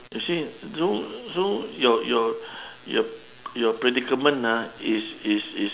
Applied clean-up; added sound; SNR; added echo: none; none; none; none.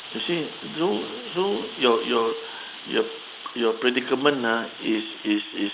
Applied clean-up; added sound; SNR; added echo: neural mask model Resemble Enhance denoiser.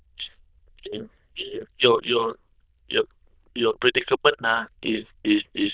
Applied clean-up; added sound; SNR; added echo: neural diffusion model UNIVERSE++.